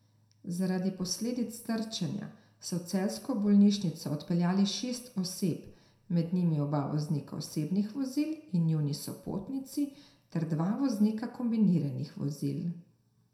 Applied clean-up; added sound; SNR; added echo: none; none; none; reverberation time 0.5 s.